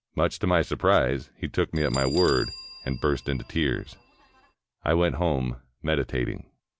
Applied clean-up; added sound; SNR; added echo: none; Bell; 17 dB; none.